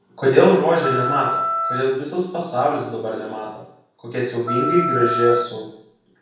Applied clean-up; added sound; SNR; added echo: none; Wind instrument, woodwind instrument; 4 dB; reverberation time 0.7 s.